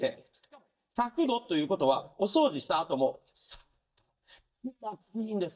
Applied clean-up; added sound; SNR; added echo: neural mask model DeepFilterNet 3.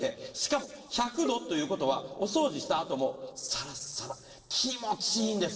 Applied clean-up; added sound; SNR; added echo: neural separator model SepFormer DNS4.